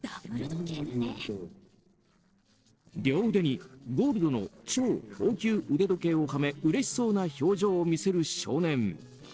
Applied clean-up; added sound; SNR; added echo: neural separator model SepFormer DNS4.